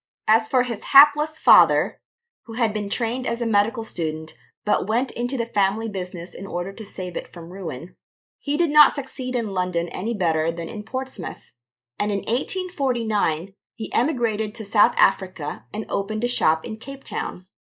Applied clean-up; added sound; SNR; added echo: neural mask model Resemble Enhance denoiser.